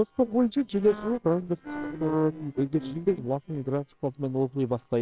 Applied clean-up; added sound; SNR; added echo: neural separator model SepFormer WHAMR!.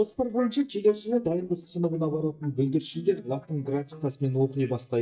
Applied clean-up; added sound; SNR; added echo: neural mask model DeepFilterNet 3.